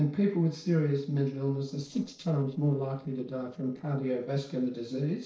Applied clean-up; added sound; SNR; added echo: neural separator model SepFormer DNS4.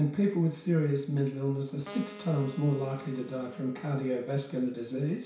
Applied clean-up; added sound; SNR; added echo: none; Wind instrument, woodwind instrument; 20 dB; reverberation time 0.6 s.